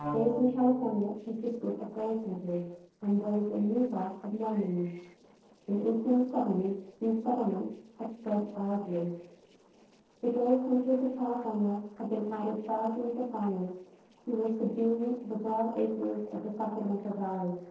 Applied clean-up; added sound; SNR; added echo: neural separator model SepFormer DNS4.